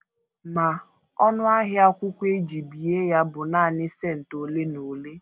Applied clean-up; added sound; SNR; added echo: none; none; none; none.